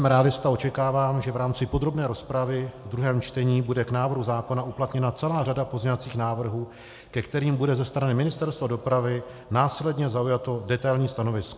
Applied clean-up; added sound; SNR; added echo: none; none; none; none.